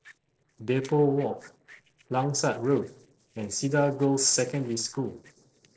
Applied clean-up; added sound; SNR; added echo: neural separator model SepFormer DNS4.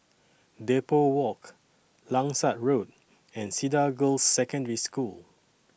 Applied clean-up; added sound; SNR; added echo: none; none; none; none.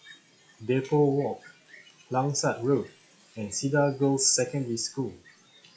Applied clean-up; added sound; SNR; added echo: classical method WPE with log-MMSE.